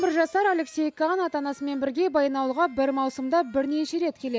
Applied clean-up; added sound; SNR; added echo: none; none; none; none.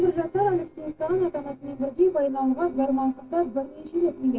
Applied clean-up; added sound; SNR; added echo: neural separator model SepFormer DNS4.